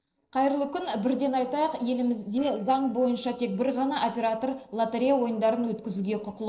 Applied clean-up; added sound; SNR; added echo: neural separator model SepFormer DNS4.